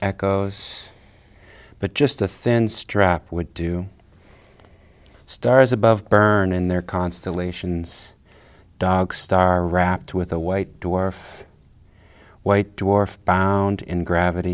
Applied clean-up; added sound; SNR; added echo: none; none; none; none.